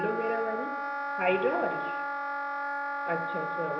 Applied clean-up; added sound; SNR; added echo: none; Wind instrument, woodwind instrument; 0 dB; reverberation time 0.9 s.